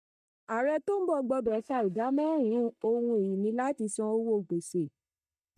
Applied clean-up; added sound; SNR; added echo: neural mask model DeepFilterNet 3.